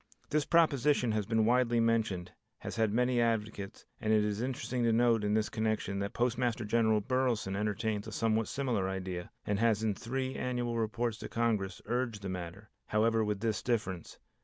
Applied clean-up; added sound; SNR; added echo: none; none; none; none.